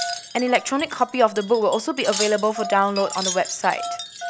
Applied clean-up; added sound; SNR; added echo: none; Wind chime + Telephone; 9 dB; none.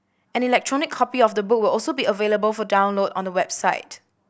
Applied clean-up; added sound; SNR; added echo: none; none; none; none.